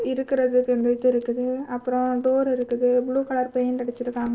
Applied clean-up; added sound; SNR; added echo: neural separator model SepFormer DNS4.